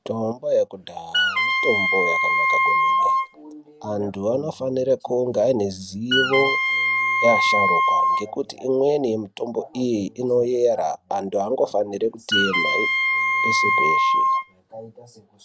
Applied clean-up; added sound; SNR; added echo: none; Wind instrument, woodwind instrument; -4 dB; none.